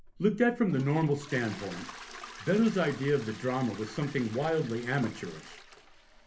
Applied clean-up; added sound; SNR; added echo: none; Toilet flush; 16 dB; reverberation time 0.3 s.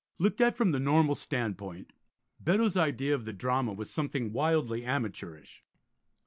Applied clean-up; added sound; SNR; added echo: none; none; none; none.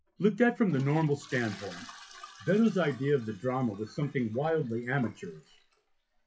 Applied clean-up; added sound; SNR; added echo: classical method WPE with log-MMSE.